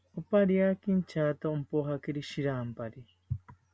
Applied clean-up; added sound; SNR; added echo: none; none; none; none.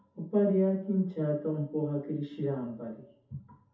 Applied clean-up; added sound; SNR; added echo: none; none; none; reverberation time 0.5 s.